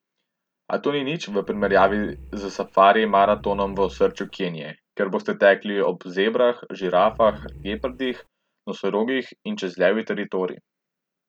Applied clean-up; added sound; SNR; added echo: none; Growling; 19 dB; none.